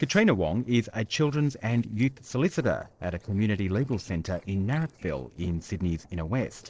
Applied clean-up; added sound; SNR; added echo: neural separator model SepFormer DNS4.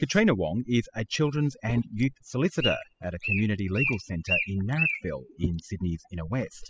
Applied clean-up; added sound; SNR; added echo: classical method spectral subtraction.